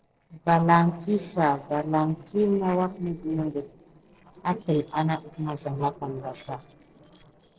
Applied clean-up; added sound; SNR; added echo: neural separator model SepFormer DNS4.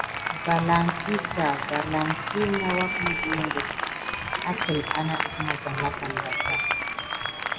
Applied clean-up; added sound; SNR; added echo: none; Applause; 1 dB; reverberation time 1.8 s.